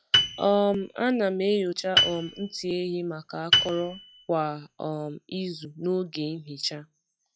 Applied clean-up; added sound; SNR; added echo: classical method log-MMSE.